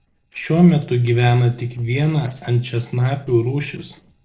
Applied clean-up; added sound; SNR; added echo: neural separator model SepFormer DNS4.